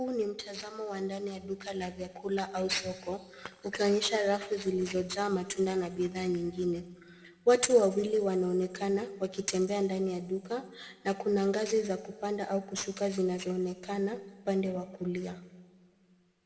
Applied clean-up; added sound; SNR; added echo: none; none; none; reverberation time 1.5 s.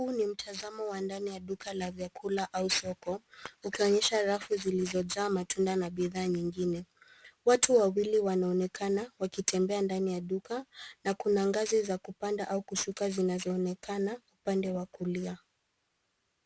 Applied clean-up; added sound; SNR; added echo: none; none; none; none.